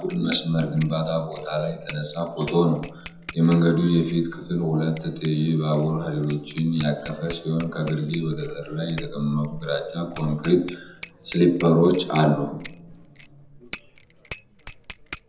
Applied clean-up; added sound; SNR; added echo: none; Bicycle bell; 18 dB; reverberation time 0.8 s.